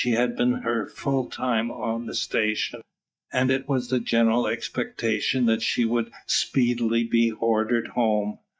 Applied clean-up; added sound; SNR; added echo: neural mask model DeepFilterNet 3.